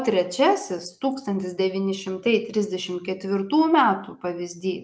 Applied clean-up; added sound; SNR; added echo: neural mask model Resemble Enhance denoiser.